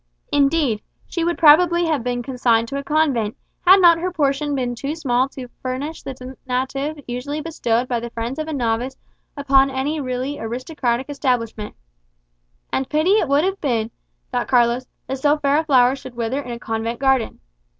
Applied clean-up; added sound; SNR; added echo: none; none; none; none.